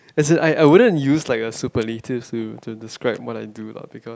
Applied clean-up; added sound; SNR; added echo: none; none; none; none.